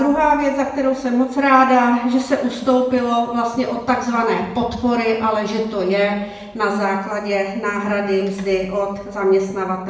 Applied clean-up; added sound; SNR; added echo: none; none; none; reverberation time 0.8 s.